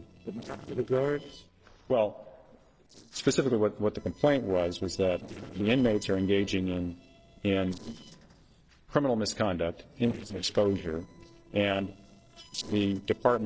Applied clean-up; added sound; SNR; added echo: neural separator model SepFormer DNS4.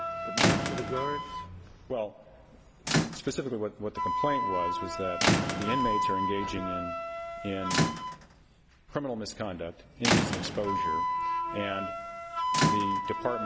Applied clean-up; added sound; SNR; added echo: none; Wind instrument, woodwind instrument + Squeak / Rattle / Slam; -5 dB; none.